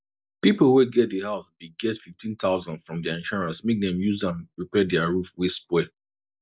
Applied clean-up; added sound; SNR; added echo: none; none; none; none.